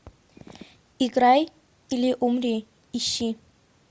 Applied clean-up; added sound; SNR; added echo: none; none; none; none.